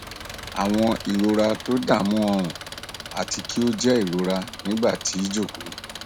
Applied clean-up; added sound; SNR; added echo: none; Engine; 13 dB; none.